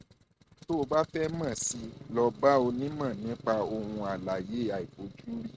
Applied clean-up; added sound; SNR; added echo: neural mask model RNNoise.